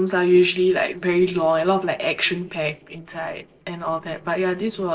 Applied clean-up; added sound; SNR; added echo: neural separator model SepFormer DNS4.